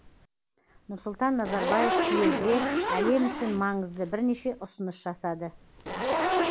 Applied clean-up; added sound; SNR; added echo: none; Zipper (clothing); 1 dB; none.